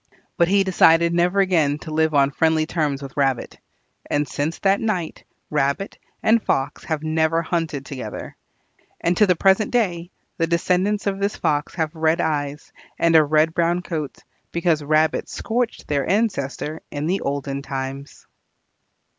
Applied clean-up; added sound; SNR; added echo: none; none; none; none.